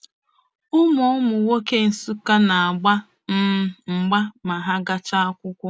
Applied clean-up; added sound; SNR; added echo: none; none; none; none.